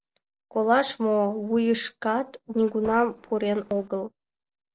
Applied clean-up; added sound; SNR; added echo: neural separator model SepFormer DNS4.